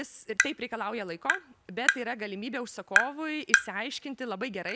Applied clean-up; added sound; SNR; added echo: none; Tap; -3 dB; none.